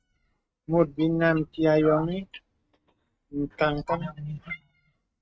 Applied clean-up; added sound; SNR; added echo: neural mask model RNNoise.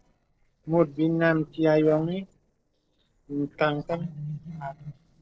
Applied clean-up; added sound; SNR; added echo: neural separator model SepFormer DNS4.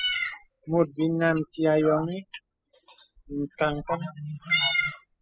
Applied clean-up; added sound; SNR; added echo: classical method spectral subtraction.